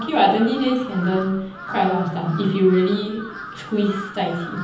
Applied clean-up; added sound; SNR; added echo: none; Crow; 14 dB; reverberation time 1.3 s.